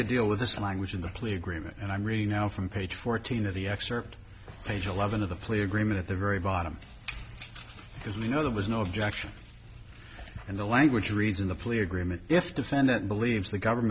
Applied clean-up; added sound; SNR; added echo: none; none; none; none.